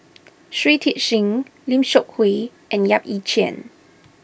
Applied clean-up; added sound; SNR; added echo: none; none; none; none.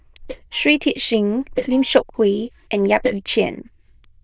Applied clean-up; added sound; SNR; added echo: neural diffusion model UNIVERSE++.